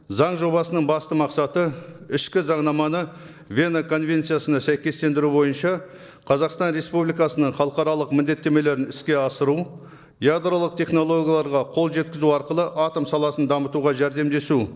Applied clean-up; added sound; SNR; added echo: neural separator model SepFormer DNS4.